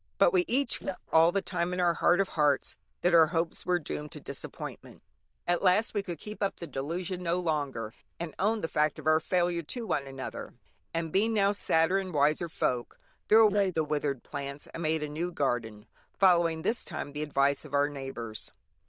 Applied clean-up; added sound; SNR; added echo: neural diffusion model UNIVERSE++.